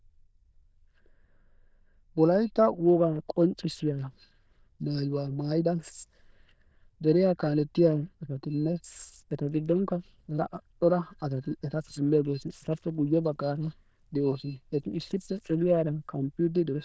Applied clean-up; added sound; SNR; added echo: neural diffusion model UNIVERSE++.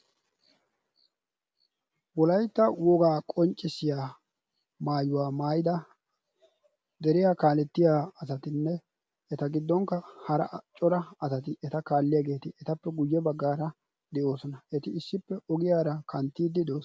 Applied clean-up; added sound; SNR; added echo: none; none; none; none.